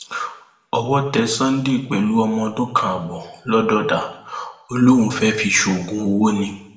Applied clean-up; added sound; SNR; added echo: none; none; none; reverberation time 0.6 s.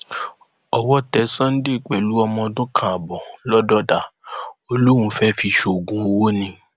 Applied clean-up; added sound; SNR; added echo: none; none; none; none.